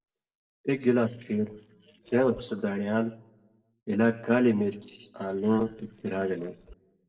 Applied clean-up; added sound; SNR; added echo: neural separator model SepFormer DNS4.